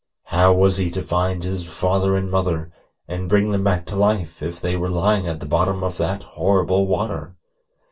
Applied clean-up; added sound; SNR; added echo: none; none; none; reverberation time 0.1 s.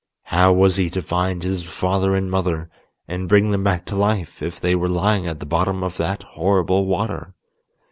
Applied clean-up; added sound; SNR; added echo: none; none; none; none.